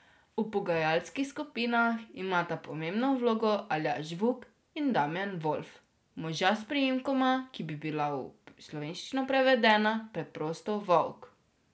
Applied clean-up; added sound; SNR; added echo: none; none; none; none.